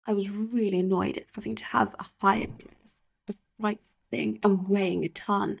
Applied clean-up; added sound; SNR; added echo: neural mask model DeepFilterNet 3.